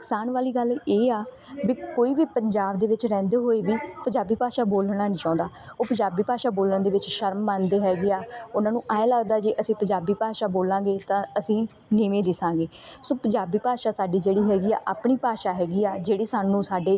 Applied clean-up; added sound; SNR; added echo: none; none; none; none.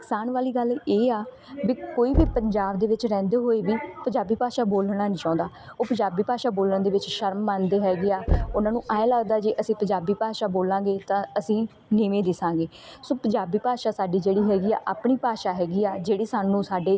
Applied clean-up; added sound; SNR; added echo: none; Knock / Wood; 7 dB; none.